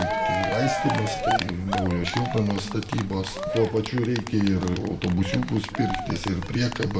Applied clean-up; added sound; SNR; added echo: none; Cheering; 5 dB; reverberation time 1.6 s.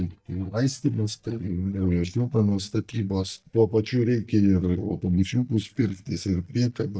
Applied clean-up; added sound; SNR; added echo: neural mask model DeepFilterNet 3.